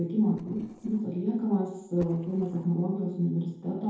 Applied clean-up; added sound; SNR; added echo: neural separator model SepFormer DNS4.